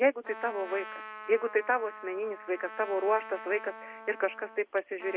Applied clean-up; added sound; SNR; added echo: none; Trumpet; 14 dB; none.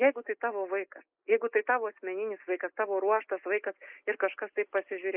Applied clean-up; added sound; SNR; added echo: neural mask model Resemble Enhance denoiser.